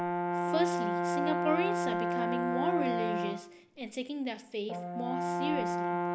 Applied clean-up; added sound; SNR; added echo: none; Brass instrument; -3 dB; none.